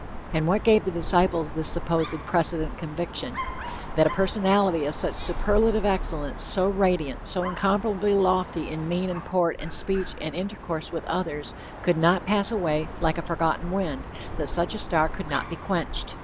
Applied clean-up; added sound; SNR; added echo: none; Dog; 8 dB; none.